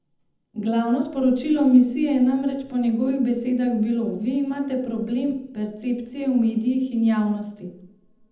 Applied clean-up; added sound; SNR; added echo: none; none; none; reverberation time 0.8 s.